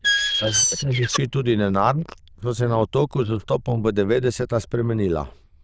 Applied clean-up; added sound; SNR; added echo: neural diffusion model UNIVERSE++.